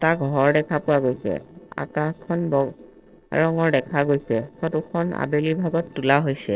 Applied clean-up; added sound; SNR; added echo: neural separator model SepFormer DNS4.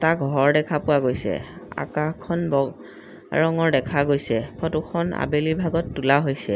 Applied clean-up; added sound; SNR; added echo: none; none; none; none.